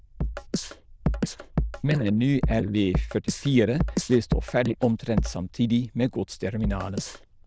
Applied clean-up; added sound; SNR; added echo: neural diffusion model UNIVERSE++.